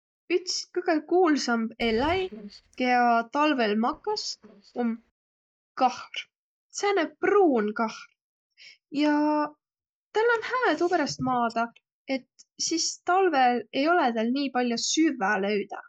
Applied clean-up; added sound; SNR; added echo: neural mask model DeepFilterNet 3.